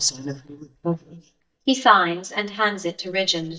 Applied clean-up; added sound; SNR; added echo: neural mask model DeepFilterNet 3.